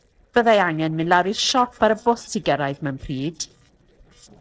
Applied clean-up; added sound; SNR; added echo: neural separator model SepFormer DNS4.